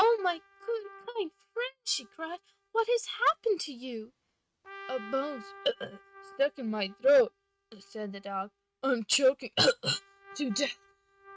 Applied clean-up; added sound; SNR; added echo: neural mask model RNNoise.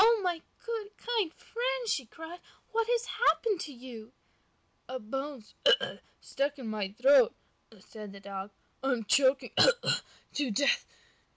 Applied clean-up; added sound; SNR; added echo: none; none; none; none.